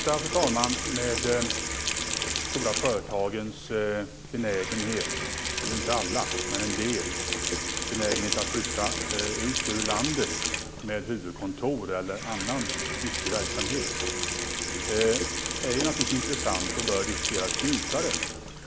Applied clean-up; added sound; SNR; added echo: none; Sink (filling or washing) / Water tap, faucet; 0 dB; none.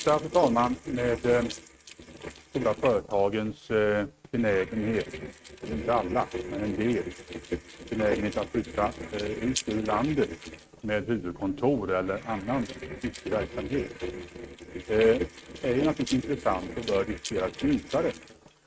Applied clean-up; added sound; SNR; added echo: neural mask model RNNoise.